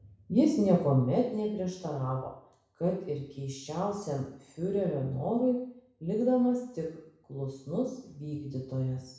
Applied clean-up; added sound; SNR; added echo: none; none; none; reverberation time 0.6 s.